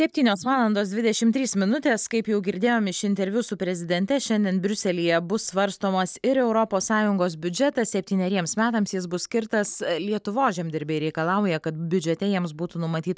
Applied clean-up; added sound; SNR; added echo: neural mask model Resemble Enhance denoiser.